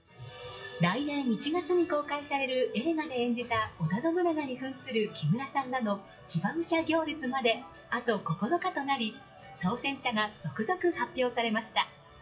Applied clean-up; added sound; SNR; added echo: classical method WPE with log-MMSE.